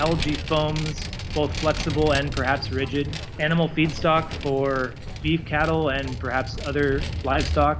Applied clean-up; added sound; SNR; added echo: none; Vehicle; 6 dB; none.